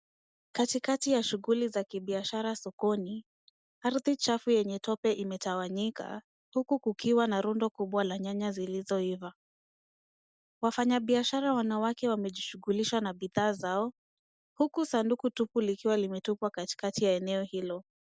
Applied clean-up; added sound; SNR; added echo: none; none; none; none.